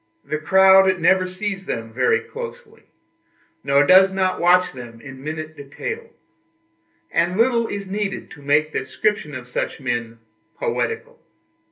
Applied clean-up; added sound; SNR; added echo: none; none; none; reverberation time 0.3 s.